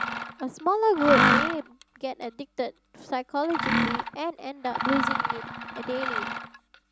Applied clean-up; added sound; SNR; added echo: none; Mechanisms; -1 dB; none.